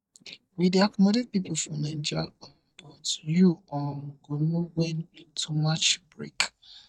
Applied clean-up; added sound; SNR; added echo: neural mask model DeepFilterNet 3.